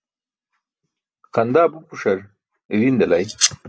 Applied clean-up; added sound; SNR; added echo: none; Domestic sounds, home sounds; 1 dB; none.